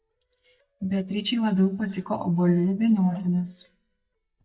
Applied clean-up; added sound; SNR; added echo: neural mask model DeepFilterNet 3.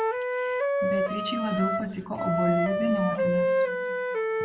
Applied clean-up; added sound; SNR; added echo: none; Wind instrument, woodwind instrument; -4 dB; reverberation time 1.2 s.